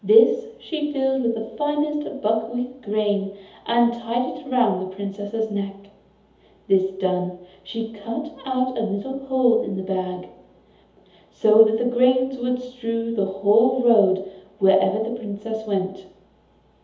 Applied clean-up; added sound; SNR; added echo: none; none; none; reverberation time 0.8 s.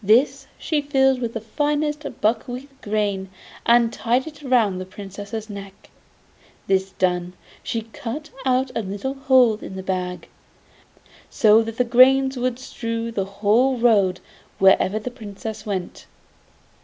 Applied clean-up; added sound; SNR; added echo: none; none; none; none.